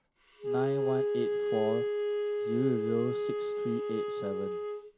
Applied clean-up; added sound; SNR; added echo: none; Wind instrument, woodwind instrument; -3 dB; none.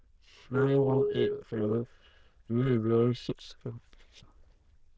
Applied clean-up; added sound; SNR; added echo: neural diffusion model UNIVERSE++.